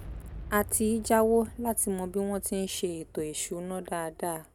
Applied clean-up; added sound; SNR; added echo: none; Boom; 16 dB; none.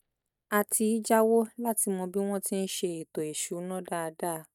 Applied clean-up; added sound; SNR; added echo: neural mask model DeepFilterNet 3.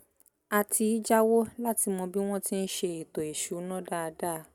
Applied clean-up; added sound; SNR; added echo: none; none; none; none.